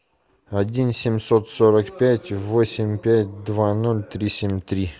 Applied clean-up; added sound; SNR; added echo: none; none; none; none.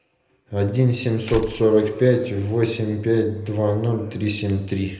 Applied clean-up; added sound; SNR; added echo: none; Slam; 13 dB; reverberation time 0.7 s.